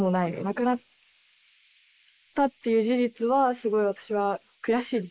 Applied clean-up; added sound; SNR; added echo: neural mask model Resemble Enhance denoiser.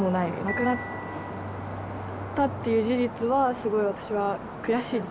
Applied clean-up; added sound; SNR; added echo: none; Bowed string instrument + Marimba, xylophone; 12 dB; none.